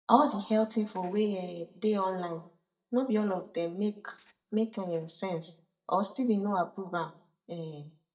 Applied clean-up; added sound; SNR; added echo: neural mask model DeepFilterNet 3.